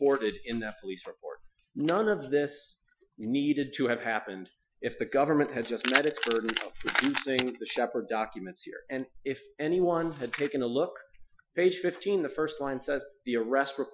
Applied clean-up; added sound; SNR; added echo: classical method Wiener filter.